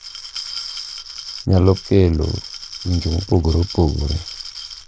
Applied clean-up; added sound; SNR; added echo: neural diffusion model UNIVERSE++.